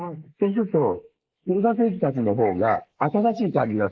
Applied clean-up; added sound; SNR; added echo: neural mask model Resemble Enhance denoiser.